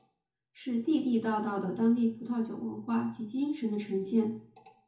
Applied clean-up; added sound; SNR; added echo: none; none; none; reverberation time 0.6 s.